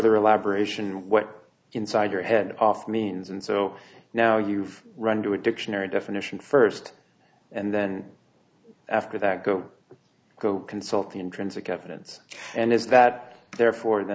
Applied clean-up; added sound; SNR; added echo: none; none; none; none.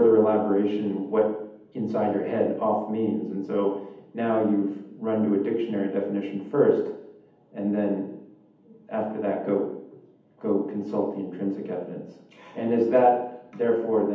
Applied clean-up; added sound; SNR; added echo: none; none; none; reverberation time 0.8 s.